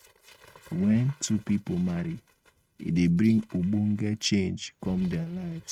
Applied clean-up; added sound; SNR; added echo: neural mask model RNNoise.